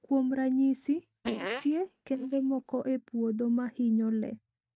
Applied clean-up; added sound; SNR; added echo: neural mask model DeepFilterNet 3.